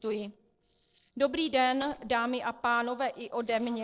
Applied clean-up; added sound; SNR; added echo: neural separator model SepFormer DNS4.